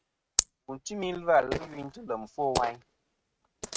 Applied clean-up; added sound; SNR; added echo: neural mask model RNNoise.